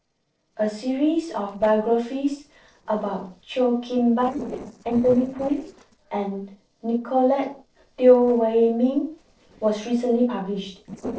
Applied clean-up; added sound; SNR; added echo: neural separator model SepFormer DNS4.